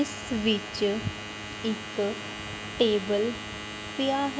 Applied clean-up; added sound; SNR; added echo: none; Domestic sounds, home sounds; 9 dB; none.